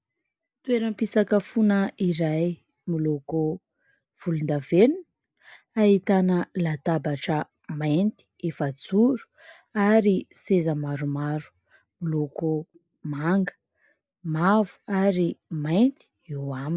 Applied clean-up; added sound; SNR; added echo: neural mask model Resemble Enhance denoiser.